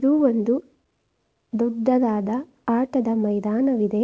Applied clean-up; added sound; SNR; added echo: none; none; none; none.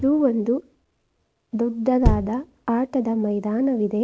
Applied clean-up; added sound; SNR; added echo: none; Thump, thud; 7 dB; none.